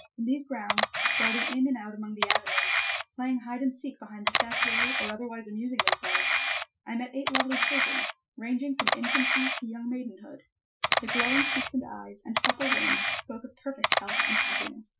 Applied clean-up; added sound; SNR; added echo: classical method Wiener filter.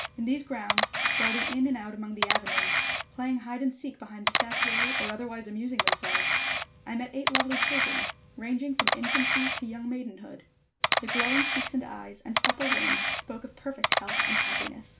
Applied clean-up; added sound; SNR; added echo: none; Camera; -5 dB; none.